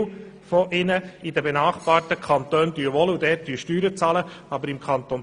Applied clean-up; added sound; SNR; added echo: none; none; none; none.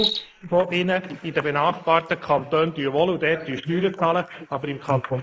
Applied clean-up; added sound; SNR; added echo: neural mask model Resemble Enhance denoiser.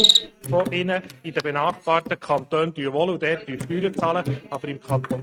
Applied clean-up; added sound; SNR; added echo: neural mask model RNNoise.